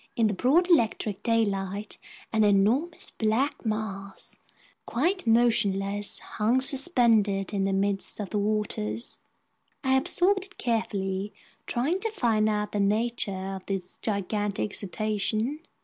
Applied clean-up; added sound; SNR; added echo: none; none; none; none.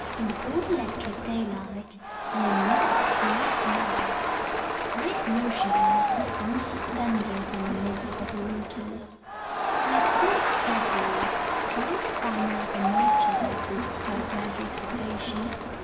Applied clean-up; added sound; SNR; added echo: none; Crowd; -5 dB; reverberation time 2.0 s.